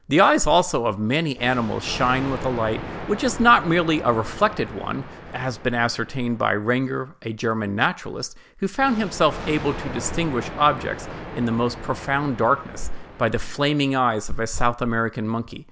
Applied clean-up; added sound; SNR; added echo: none; Thunder; 14 dB; none.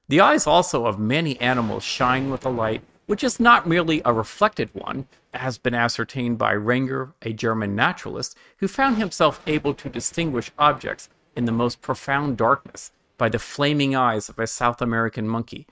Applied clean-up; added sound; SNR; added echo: neural mask model RNNoise.